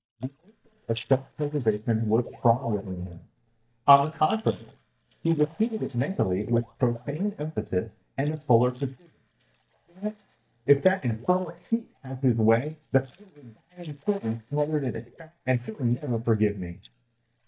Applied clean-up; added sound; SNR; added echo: neural mask model DeepFilterNet 3.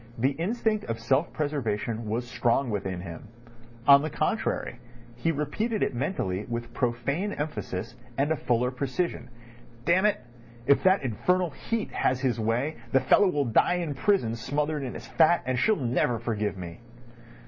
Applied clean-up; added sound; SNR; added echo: none; none; none; none.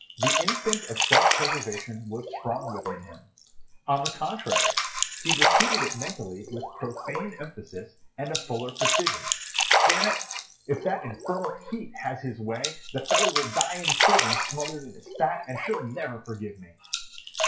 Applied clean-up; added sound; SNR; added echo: classical method WPE with log-MMSE.